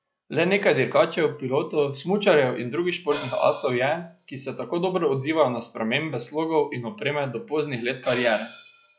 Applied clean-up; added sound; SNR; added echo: classical method log-MMSE.